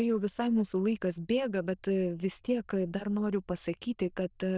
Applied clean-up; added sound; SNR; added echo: neural diffusion model UNIVERSE++.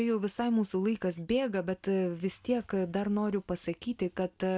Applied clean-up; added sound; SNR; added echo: none; none; none; none.